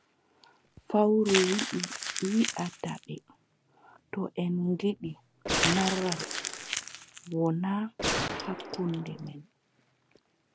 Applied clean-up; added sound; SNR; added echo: none; Crumpling, crinkling + Gunshot, gunfire; 3 dB; none.